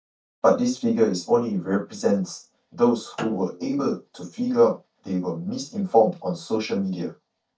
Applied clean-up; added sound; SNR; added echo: neural mask model DeepFilterNet 3.